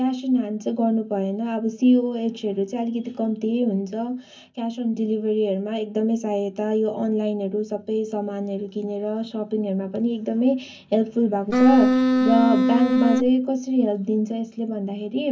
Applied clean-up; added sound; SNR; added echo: none; Wind instrument, woodwind instrument; -5 dB; reverberation time 0.3 s.